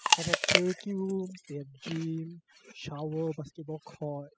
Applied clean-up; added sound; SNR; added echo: classical method spectral subtraction.